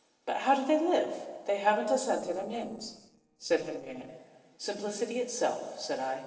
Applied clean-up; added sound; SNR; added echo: neural separator model SepFormer DNS4.